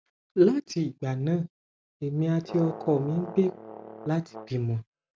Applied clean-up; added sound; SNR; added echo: none; Brass instrument; 14 dB; none.